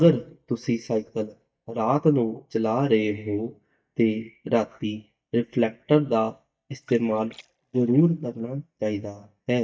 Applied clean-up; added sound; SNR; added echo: neural mask model DeepFilterNet 3.